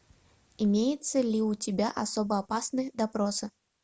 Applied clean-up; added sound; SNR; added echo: none; none; none; none.